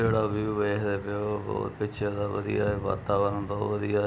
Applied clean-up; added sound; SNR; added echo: none; none; none; none.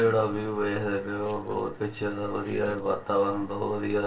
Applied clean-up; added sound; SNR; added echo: neural separator model SepFormer DNS4.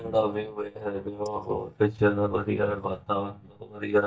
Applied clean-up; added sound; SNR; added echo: neural mask model DeepFilterNet 3.